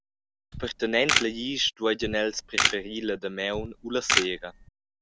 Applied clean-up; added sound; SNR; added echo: none; Camera; 0 dB; none.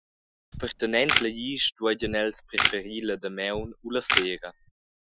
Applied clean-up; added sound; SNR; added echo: classical method Wiener filter.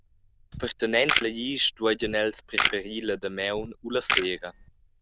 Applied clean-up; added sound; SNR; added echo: neural diffusion model UNIVERSE++.